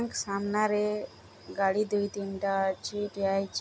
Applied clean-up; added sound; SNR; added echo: none; none; none; none.